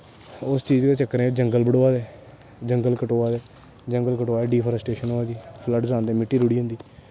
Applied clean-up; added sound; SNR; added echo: none; none; none; none.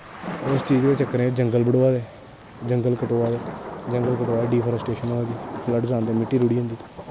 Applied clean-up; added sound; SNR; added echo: none; Thunder / Rain; 11 dB; none.